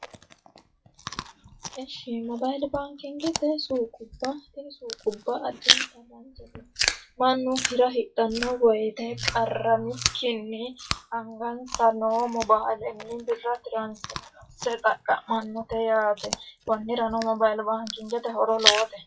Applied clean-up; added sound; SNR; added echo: classical method WPE with log-MMSE.